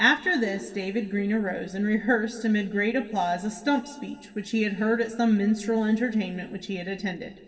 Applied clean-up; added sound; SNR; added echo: none; none; none; reverberation time 2.7 s.